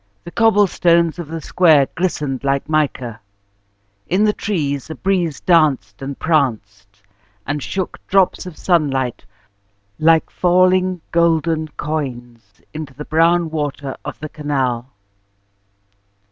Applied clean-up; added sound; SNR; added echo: none; none; none; none.